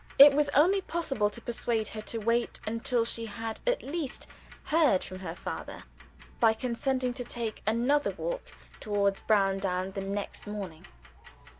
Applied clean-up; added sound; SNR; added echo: none; Tick-tock; 20 dB; none.